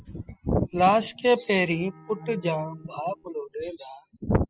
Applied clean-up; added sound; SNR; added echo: classical method spectral subtraction.